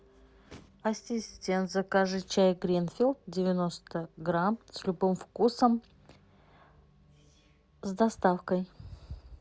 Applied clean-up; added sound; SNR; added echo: none; none; none; none.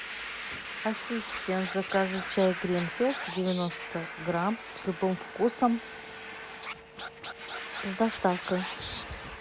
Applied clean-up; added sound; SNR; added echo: none; Scratching (performance technique) + Domestic sounds, home sounds; 7 dB; none.